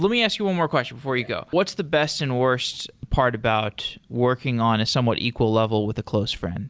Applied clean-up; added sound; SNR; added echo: none; none; none; none.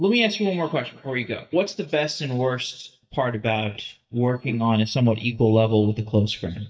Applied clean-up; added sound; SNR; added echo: neural mask model DeepFilterNet 3.